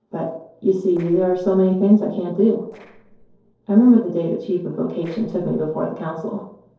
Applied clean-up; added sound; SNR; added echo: neural separator model SepFormer DNS4.